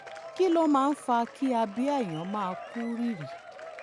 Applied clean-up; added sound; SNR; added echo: none; Applause / Crowd / Cheering; 15 dB; none.